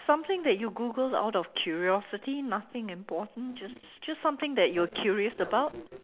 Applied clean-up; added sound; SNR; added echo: none; none; none; none.